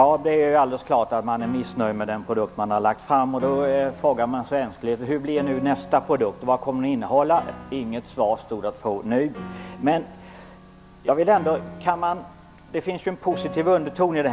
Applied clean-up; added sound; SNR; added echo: none; Piano; 17 dB; none.